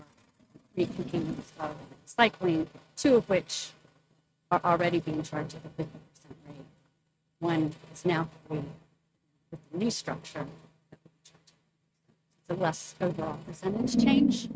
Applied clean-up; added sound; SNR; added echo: neural mask model RNNoise.